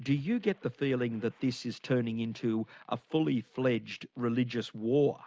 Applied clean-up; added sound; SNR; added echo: none; none; none; none.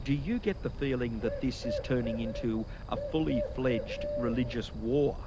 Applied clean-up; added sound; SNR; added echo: none; Bird; 5 dB; none.